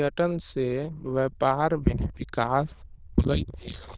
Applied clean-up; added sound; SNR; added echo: neural diffusion model UNIVERSE++.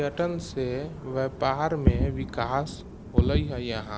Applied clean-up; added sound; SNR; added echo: none; Fireworks; 0 dB; none.